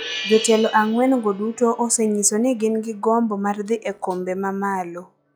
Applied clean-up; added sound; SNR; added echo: classical method log-MMSE.